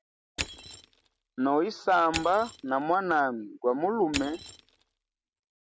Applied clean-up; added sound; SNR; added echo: none; Crushing; 13 dB; none.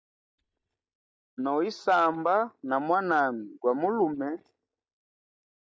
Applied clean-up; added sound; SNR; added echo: neural mask model DeepFilterNet 3.